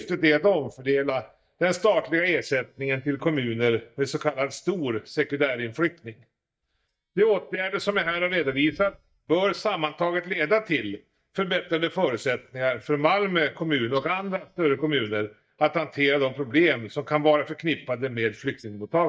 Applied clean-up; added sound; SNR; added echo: neural mask model DeepFilterNet 3.